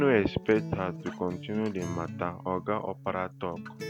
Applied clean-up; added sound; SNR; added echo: none; Acoustic guitar; 10 dB; none.